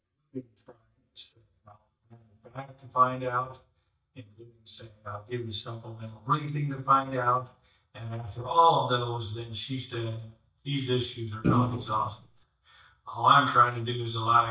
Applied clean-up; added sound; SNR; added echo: neural mask model DeepFilterNet 3.